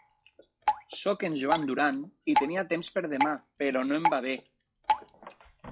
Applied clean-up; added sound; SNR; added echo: classical method log-MMSE.